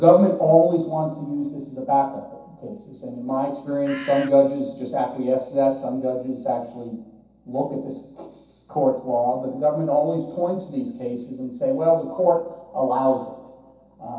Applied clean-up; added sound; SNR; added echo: neural separator model SepFormer DNS4.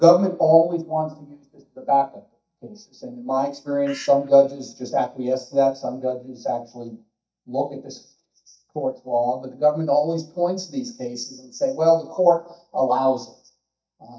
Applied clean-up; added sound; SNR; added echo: neural mask model DeepFilterNet 3.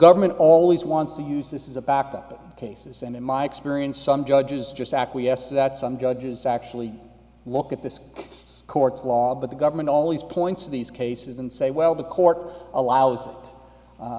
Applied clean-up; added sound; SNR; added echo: none; none; none; none.